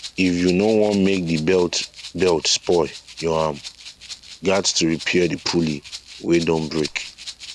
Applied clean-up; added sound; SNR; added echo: none; Rattle (instrument); 17 dB; none.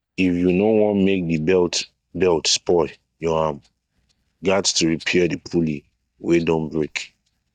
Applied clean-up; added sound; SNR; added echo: neural mask model DeepFilterNet 3.